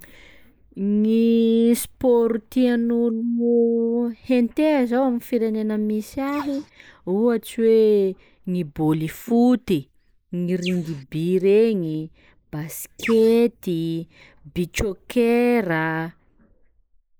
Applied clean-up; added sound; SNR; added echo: neural mask model Resemble Enhance denoiser.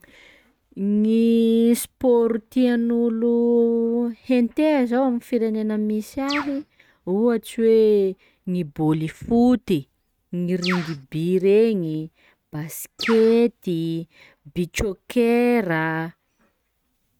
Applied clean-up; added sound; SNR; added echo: neural mask model RNNoise.